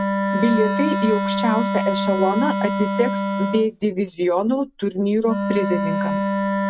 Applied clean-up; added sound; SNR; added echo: none; Wind instrument, woodwind instrument; 1 dB; none.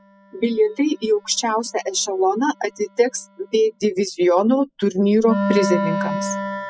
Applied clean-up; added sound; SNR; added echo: classical method spectral subtraction.